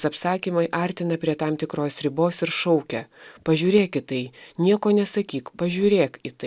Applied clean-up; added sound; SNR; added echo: none; none; none; none.